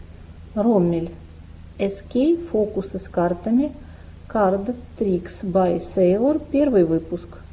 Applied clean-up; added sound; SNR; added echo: none; none; none; none.